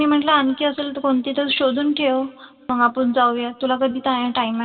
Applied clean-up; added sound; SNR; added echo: none; none; none; reverberation time 2.7 s.